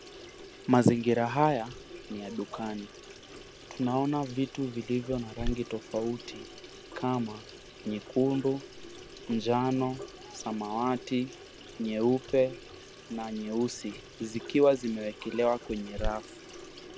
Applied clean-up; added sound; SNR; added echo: none; Sink (filling or washing) / Water tap, faucet; 12 dB; none.